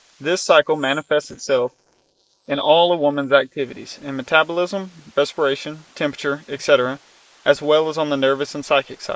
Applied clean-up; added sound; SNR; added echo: neural mask model Resemble Enhance denoiser.